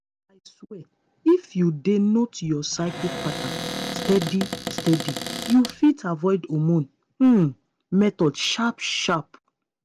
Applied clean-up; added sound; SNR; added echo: none; Cupboard open or close; 8 dB; none.